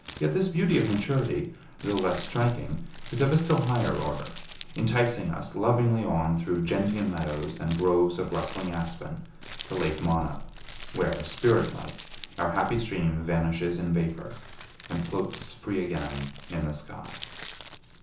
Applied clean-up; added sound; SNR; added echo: none; Crumpling, crinkling; 16 dB; reverberation time 0.7 s.